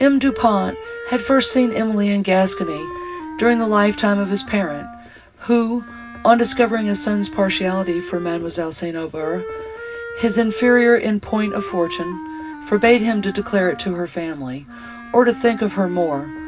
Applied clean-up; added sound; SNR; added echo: none; Wind instrument, woodwind instrument; 13 dB; reverberation time 0.4 s.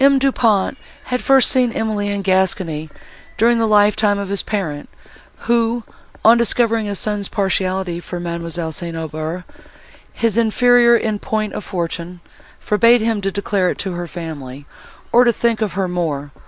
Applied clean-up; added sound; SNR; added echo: none; none; none; none.